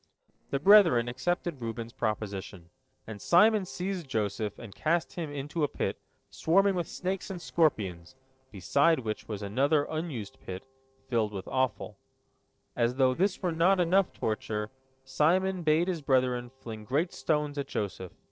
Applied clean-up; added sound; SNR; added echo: neural separator model SepFormer DNS4.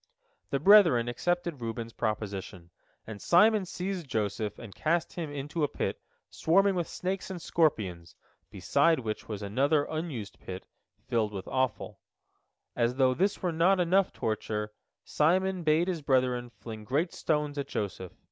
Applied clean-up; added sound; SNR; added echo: none; none; none; none.